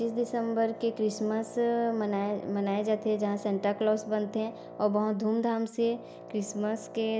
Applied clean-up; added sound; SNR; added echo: none; Wind instrument, woodwind instrument; 16 dB; none.